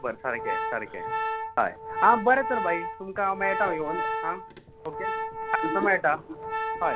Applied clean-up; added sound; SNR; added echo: none; Organ; 4 dB; none.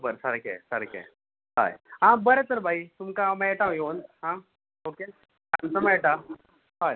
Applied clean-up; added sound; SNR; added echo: none; none; none; none.